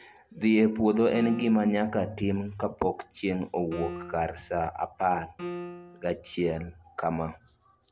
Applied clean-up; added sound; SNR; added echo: none; Piano; 13 dB; none.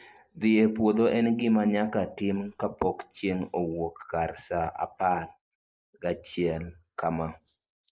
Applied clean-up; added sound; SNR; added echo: neural mask model Resemble Enhance denoiser.